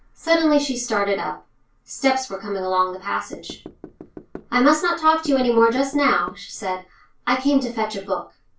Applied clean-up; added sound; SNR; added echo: none; Knock / Wood; 18 dB; reverberation time 0.2 s.